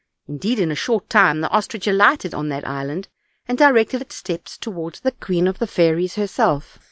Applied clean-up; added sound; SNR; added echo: none; none; none; none.